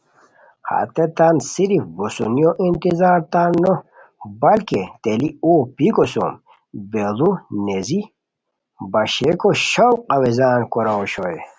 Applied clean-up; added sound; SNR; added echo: none; none; none; none.